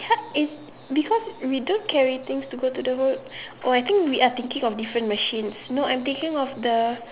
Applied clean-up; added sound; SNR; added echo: none; none; none; none.